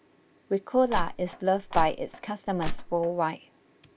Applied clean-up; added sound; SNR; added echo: none; Crushing; 3 dB; none.